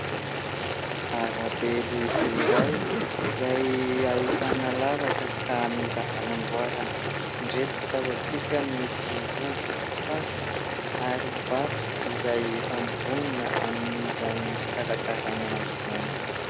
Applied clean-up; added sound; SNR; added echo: none; Boiling + Zipper (clothing); -2 dB; none.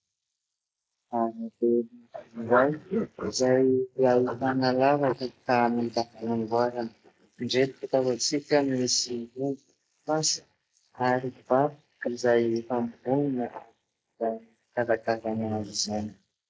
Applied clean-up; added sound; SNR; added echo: neural mask model Resemble Enhance denoiser.